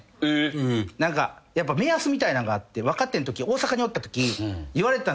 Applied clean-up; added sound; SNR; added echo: none; none; none; none.